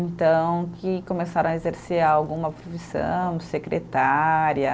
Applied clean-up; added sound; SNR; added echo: none; none; none; none.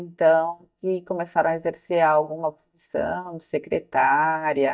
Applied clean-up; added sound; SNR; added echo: neural mask model DeepFilterNet 3.